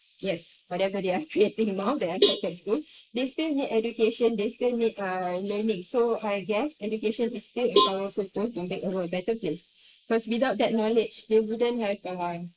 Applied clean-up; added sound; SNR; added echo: neural mask model Resemble Enhance denoiser.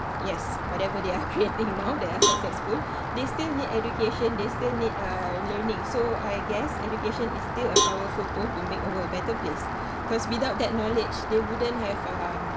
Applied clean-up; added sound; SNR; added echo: none; Cowbell + Rain; -1 dB; none.